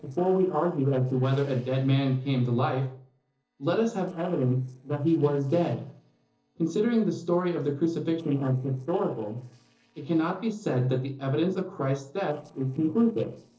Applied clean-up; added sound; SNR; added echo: neural separator model SepFormer DNS4.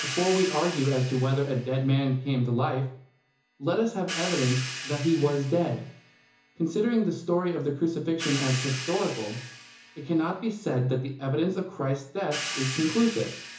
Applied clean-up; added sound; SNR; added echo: none; Hi-hat; 11 dB; reverberation time 0.7 s.